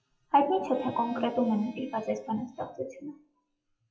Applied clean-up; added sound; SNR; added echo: classical method WPE with log-MMSE.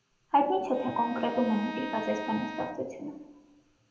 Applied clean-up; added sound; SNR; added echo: none; Bowed string instrument; 11 dB; reverberation time 0.7 s.